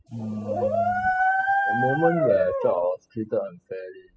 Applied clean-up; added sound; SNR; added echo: classical method spectral subtraction.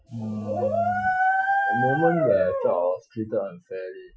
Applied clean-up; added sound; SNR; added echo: classical method Wiener filter.